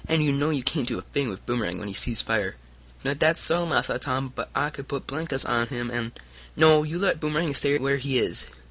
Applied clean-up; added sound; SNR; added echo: none; none; none; none.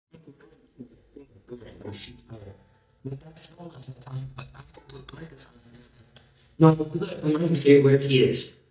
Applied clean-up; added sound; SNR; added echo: neural mask model DeepFilterNet 3.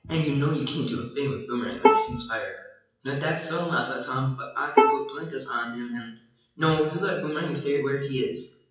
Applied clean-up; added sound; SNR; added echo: classical method WPE with log-MMSE.